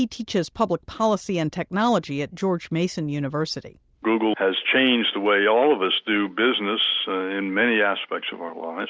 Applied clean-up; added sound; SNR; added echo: none; none; none; none.